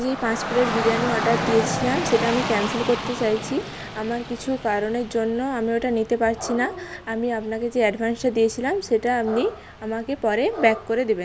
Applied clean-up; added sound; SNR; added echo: none; Rain / Dog; 7 dB; none.